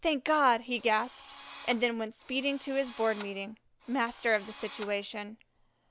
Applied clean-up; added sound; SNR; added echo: none; Drill; 14 dB; none.